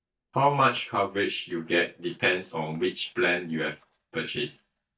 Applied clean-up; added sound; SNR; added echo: neural mask model DeepFilterNet 3.